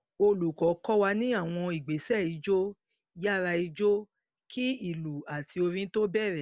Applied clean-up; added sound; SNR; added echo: none; none; none; none.